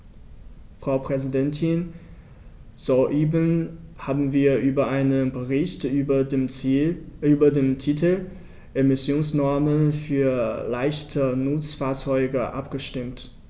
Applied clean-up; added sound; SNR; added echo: none; none; none; none.